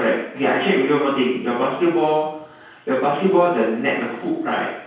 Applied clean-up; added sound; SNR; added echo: none; none; none; reverberation time 0.6 s.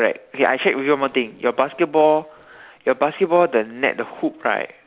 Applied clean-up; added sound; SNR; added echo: none; none; none; none.